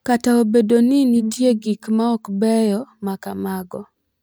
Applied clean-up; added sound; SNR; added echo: neural mask model DeepFilterNet 3.